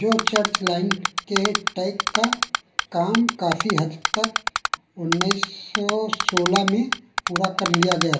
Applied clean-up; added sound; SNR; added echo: none; Typing; 1 dB; reverberation time 0.3 s.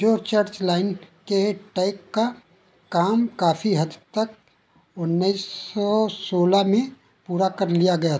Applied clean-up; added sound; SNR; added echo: none; none; none; none.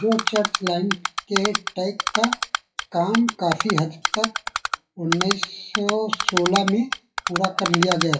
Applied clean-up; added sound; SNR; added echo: classical method WPE with log-MMSE.